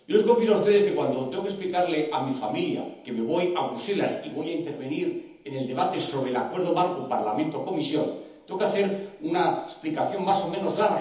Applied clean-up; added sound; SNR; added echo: none; none; none; reverberation time 1.3 s.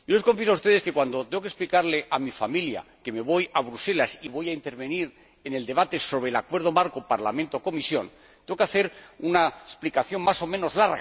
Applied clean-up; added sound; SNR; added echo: none; none; none; none.